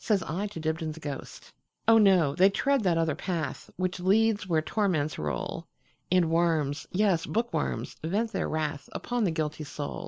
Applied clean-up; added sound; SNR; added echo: none; none; none; none.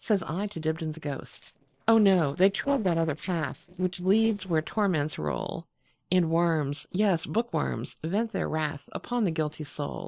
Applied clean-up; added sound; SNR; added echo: neural separator model SepFormer DNS4.